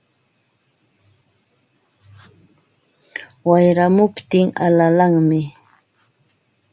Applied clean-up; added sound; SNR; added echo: none; none; none; none.